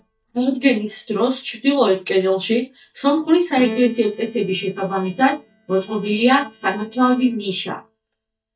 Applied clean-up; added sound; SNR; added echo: neural mask model DeepFilterNet 3.